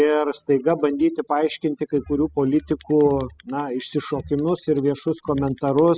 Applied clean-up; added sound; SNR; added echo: classical method spectral subtraction.